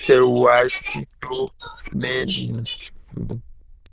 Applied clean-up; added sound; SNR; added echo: neural diffusion model UNIVERSE++.